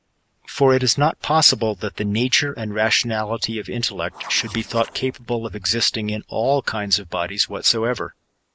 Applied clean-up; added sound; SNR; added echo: neural mask model Resemble Enhance denoiser.